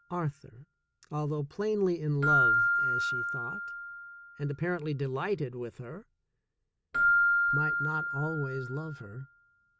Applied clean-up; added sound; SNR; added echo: none; Keyboard (musical); -3 dB; none.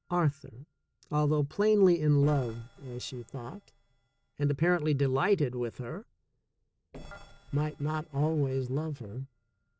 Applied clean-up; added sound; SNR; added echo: neural separator model SepFormer DNS4.